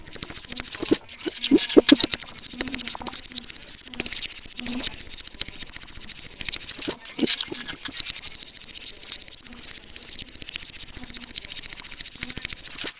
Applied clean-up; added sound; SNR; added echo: neural separator model SepFormer WHAMR!.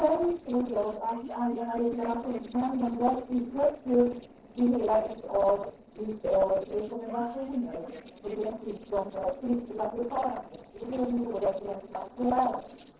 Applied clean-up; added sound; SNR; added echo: neural separator model SepFormer DNS4.